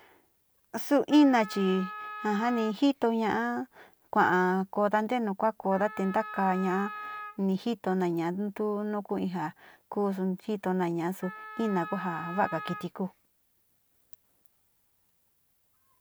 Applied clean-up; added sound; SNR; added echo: none; Wind instrument, woodwind instrument; 12 dB; none.